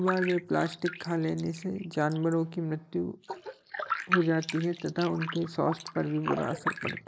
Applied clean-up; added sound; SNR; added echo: neural mask model Resemble Enhance denoiser.